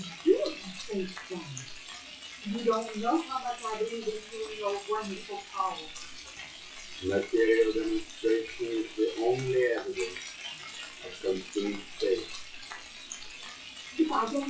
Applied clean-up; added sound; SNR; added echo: classical method WPE with log-MMSE.